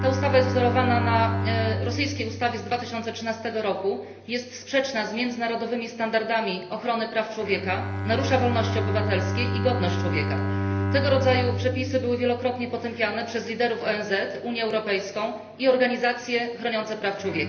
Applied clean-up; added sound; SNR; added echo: none; Bowed string instrument; 4 dB; reverberation time 1.4 s.